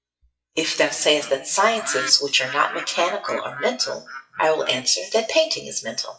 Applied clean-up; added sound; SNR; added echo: classical method WPE with log-MMSE.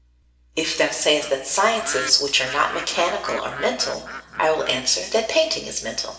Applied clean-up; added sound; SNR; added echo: none; Bird; 12 dB; reverberation time 1.0 s.